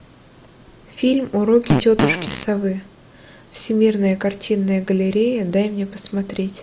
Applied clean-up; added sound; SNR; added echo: none; Fart; 2 dB; none.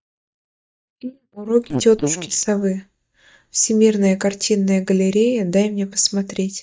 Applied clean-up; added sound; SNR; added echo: neural mask model DeepFilterNet 3.